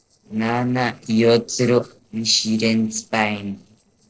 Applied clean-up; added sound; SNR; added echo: neural separator model SepFormer DNS4.